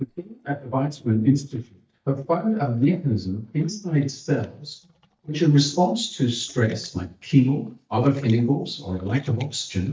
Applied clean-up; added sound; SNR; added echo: neural mask model DeepFilterNet 3.